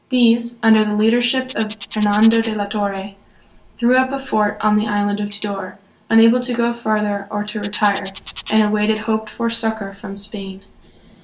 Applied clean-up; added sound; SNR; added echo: none; Bird; 18 dB; reverberation time 0.2 s.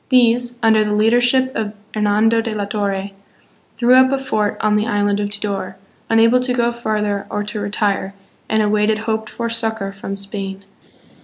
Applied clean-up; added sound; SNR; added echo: none; none; none; none.